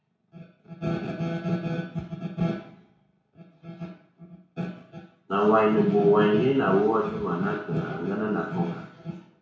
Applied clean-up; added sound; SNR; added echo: none; none; none; reverberation time 0.6 s.